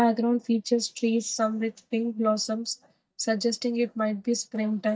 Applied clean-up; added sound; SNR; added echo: neural mask model DeepFilterNet 3.